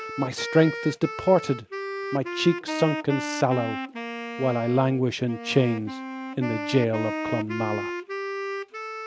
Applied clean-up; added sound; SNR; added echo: none; Wind instrument, woodwind instrument; 7 dB; none.